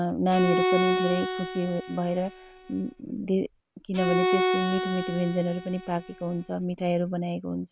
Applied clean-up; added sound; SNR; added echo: none; Bowed string instrument; 1 dB; none.